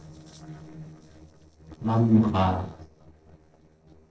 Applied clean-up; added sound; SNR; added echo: neural separator model SepFormer DNS4.